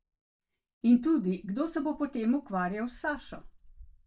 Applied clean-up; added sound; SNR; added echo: neural mask model DeepFilterNet 3.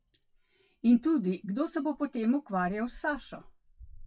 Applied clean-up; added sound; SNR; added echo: classical method WPE with log-MMSE.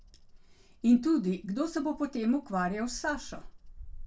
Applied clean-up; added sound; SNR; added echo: none; Bird vocalization, bird call, bird song; 16 dB; reverberation time 0.2 s.